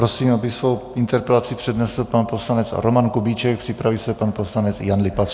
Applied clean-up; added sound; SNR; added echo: none; none; none; none.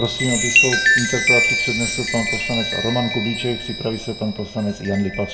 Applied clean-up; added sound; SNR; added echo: none; Chime; -2 dB; reverberation time 0.5 s.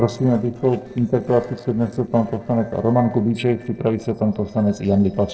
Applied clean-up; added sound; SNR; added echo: neural separator model SepFormer DNS4.